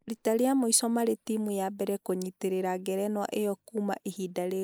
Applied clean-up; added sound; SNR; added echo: neural mask model Resemble Enhance denoiser.